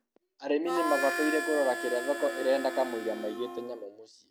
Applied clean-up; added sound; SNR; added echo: none; Harmonica; 5 dB; none.